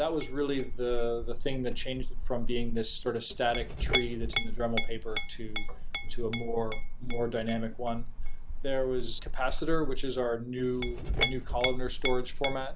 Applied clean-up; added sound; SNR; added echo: none; Chink, clink; -4 dB; none.